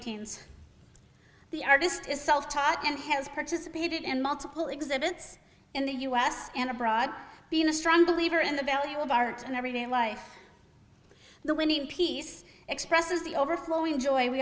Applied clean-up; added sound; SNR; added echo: none; none; none; none.